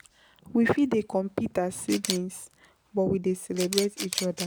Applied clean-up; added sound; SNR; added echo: none; Camera; 11 dB; none.